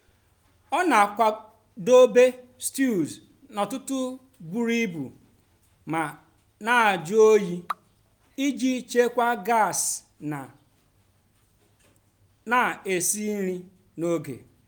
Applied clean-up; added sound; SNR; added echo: none; none; none; none.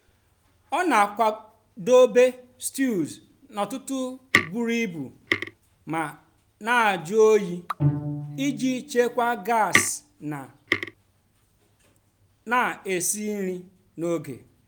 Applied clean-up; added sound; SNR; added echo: none; Tick + Bowed string instrument; 4 dB; none.